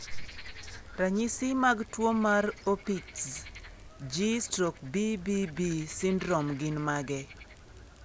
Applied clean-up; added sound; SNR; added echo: none; Frog; 17 dB; none.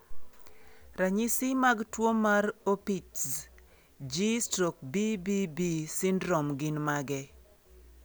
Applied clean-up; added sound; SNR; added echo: none; none; none; none.